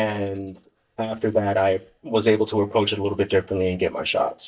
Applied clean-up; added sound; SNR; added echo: neural mask model DeepFilterNet 3.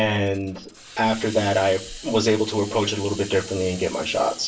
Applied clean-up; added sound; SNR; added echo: none; Hiss; 16 dB; reverberation time 0.3 s.